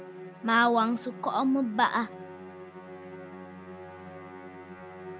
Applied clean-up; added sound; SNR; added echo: none; Musical instrument; 14 dB; none.